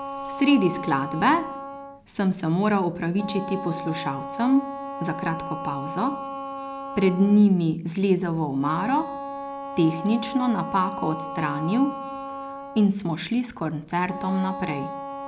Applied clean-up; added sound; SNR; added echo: none; Wind instrument, woodwind instrument; 10 dB; none.